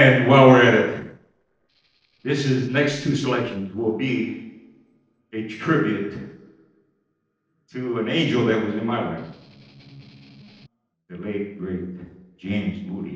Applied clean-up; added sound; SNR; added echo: neural separator model SepFormer DNS4.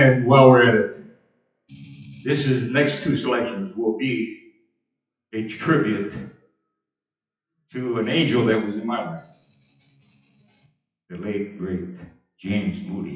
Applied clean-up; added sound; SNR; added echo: classical method WPE with log-MMSE.